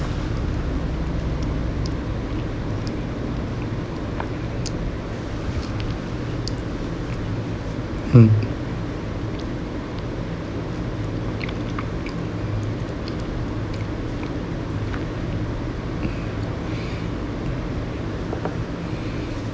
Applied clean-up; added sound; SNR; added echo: none; none; none; none.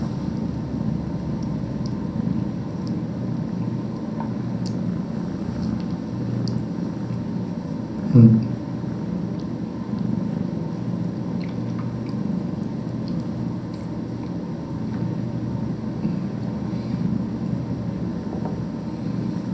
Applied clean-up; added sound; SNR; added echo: none; Purr; 5 dB; reverberation time 0.6 s.